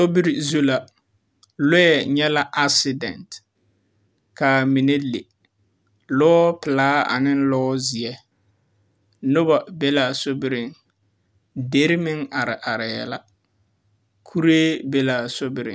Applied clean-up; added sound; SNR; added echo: none; none; none; none.